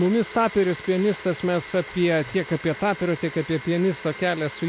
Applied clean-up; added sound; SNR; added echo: none; Domestic sounds, home sounds; 14 dB; none.